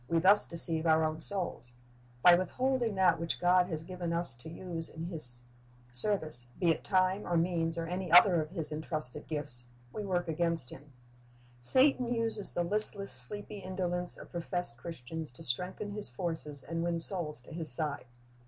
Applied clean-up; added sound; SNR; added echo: none; none; none; none.